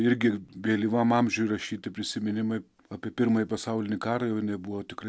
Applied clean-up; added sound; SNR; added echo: none; none; none; none.